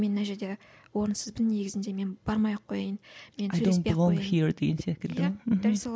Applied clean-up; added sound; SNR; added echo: none; none; none; none.